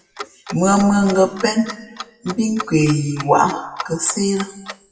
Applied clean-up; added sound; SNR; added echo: classical method WPE with log-MMSE.